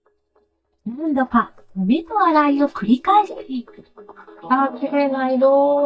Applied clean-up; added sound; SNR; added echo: neural mask model DeepFilterNet 3.